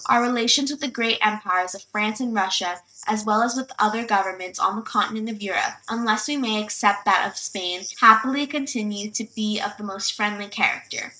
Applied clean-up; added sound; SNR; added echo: neural mask model RNNoise.